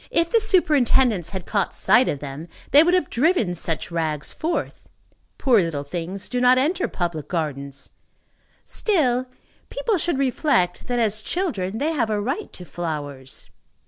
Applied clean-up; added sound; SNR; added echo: none; none; none; none.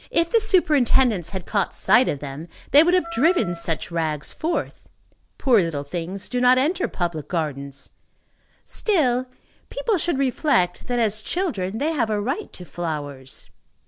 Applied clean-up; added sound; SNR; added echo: none; Wind instrument, woodwind instrument; 15 dB; none.